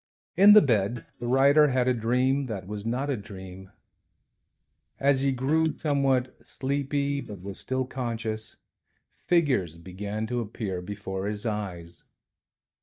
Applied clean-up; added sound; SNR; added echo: neural mask model DeepFilterNet 3.